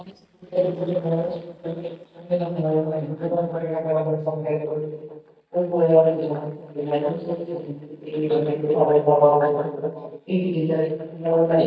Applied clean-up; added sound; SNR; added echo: neural mask model DeepFilterNet 3.